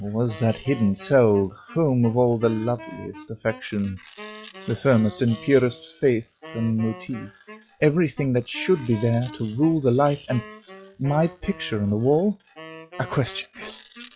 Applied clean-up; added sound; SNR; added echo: classical method log-MMSE.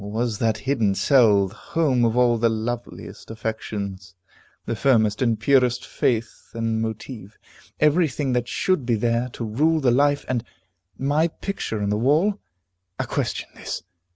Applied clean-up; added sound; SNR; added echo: none; none; none; none.